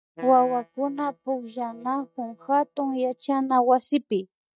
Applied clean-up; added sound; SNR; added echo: neural mask model DeepFilterNet 3.